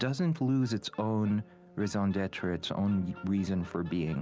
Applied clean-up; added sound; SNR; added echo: none; none; none; none.